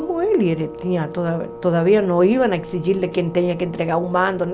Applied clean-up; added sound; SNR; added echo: none; Wind instrument, woodwind instrument; 16 dB; none.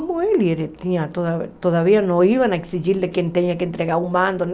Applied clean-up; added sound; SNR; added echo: none; none; none; none.